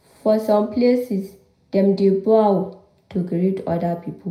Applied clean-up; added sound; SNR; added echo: none; none; none; reverberation time 0.4 s.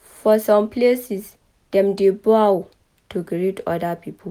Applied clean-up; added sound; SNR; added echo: none; none; none; none.